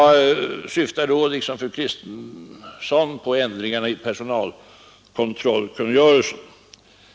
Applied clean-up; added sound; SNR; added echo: none; none; none; none.